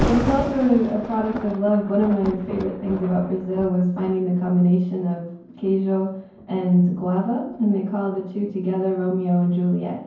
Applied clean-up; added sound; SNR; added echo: none; Thunder; 11 dB; reverberation time 0.9 s.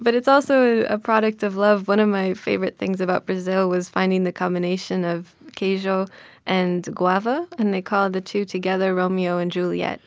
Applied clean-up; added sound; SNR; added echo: none; none; none; none.